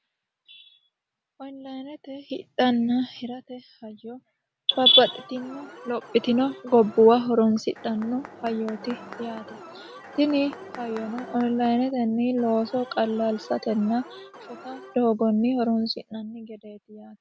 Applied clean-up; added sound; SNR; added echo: none; Mechanisms + Alarm; 17 dB; none.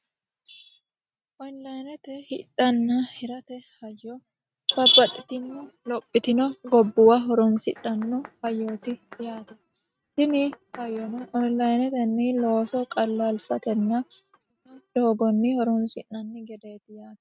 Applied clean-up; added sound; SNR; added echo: neural mask model RNNoise.